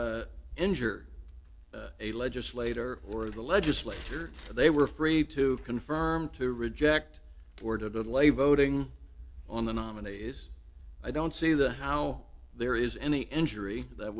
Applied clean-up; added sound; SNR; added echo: none; none; none; none.